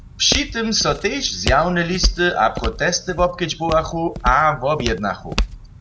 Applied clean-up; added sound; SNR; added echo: none; Walk, footsteps; 7 dB; none.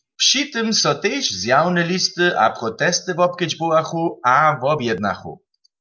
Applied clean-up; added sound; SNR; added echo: none; none; none; none.